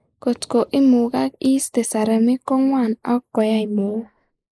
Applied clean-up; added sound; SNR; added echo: neural mask model Resemble Enhance denoiser.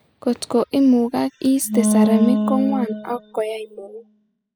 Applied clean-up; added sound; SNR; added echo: classical method spectral subtraction.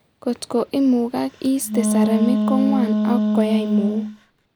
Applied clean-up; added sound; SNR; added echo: none; Wind instrument, woodwind instrument; -1 dB; none.